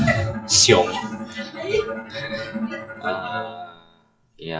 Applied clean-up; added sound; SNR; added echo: classical method WPE with log-MMSE.